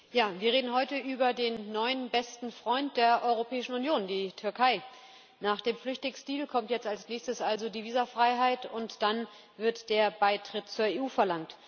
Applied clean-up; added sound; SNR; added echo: none; none; none; none.